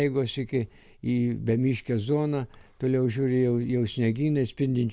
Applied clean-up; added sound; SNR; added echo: none; none; none; none.